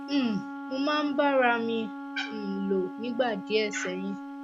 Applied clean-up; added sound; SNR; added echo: none; Wind instrument, woodwind instrument; 10 dB; none.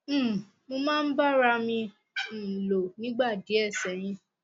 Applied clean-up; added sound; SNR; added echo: none; none; none; none.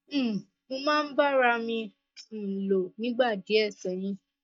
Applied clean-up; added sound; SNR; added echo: neural mask model DeepFilterNet 3.